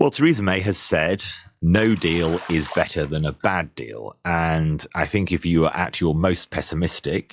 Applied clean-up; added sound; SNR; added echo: classical method log-MMSE.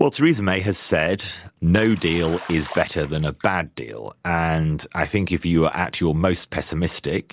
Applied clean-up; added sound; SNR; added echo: none; Bathtub (filling or washing); 18 dB; none.